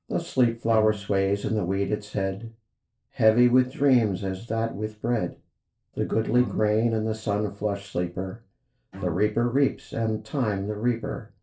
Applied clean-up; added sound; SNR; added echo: neural separator model SepFormer DNS4.